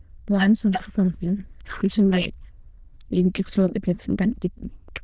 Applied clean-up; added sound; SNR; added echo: neural diffusion model UNIVERSE++.